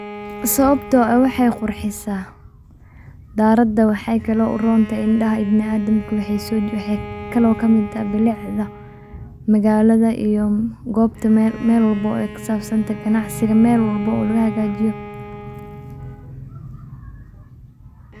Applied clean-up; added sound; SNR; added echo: none; Bowed string instrument; 16 dB; none.